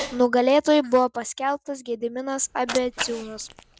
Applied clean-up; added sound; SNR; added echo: none; Cat; 15 dB; none.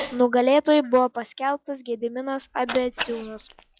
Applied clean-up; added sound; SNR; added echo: classical method log-MMSE.